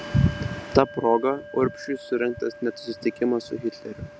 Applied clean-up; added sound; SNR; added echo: none; Bell; 17 dB; none.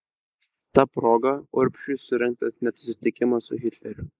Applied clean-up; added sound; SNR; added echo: neural mask model Resemble Enhance denoiser.